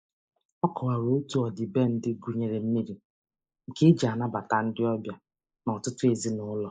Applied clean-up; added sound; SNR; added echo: neural mask model Resemble Enhance denoiser.